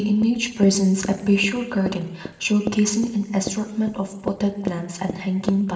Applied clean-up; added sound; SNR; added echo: none; Run; 13 dB; reverberation time 1.7 s.